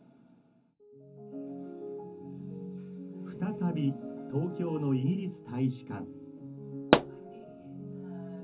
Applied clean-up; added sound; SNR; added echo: none; Explosion; -4 dB; reverberation time 0.3 s.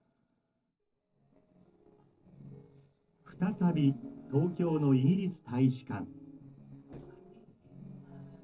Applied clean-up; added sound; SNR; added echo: neural separator model SepFormer DNS4.